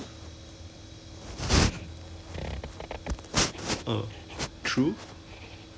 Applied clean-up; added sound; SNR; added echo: none; none; none; none.